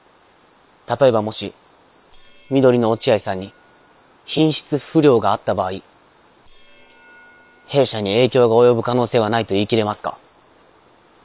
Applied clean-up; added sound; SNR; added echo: neural separator model SepFormer WHAM!.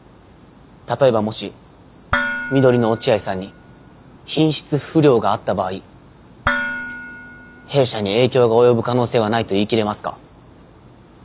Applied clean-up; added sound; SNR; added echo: none; Dishes, pots, and pans; 8 dB; none.